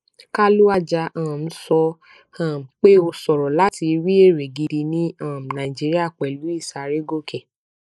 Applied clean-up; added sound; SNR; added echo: neural mask model Resemble Enhance denoiser.